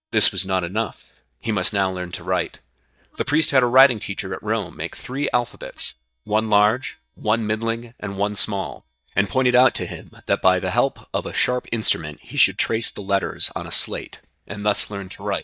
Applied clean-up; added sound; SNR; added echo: neural mask model DeepFilterNet 3.